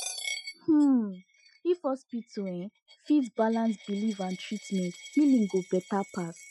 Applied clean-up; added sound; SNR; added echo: classical method Wiener filter.